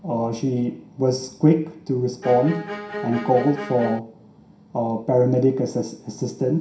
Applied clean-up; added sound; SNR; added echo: none; Bowed string instrument; 9 dB; reverberation time 0.5 s.